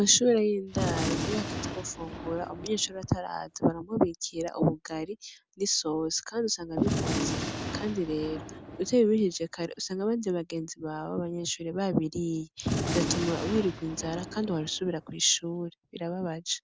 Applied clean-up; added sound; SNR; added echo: none; Gunshot, gunfire; 4 dB; none.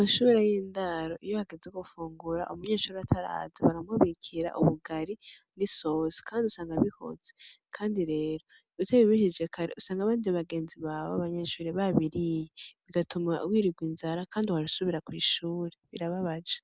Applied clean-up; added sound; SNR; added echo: none; none; none; none.